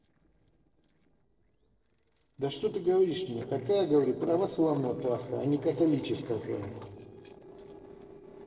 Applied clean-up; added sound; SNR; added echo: neural separator model SepFormer DNS4.